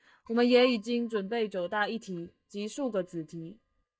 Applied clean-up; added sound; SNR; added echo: neural mask model DeepFilterNet 3.